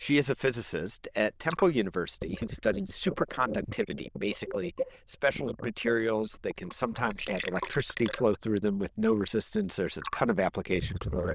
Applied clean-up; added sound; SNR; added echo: neural diffusion model UNIVERSE++.